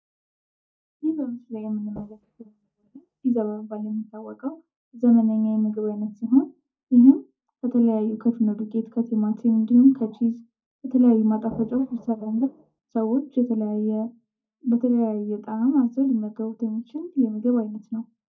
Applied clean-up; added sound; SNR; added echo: neural mask model DeepFilterNet 3.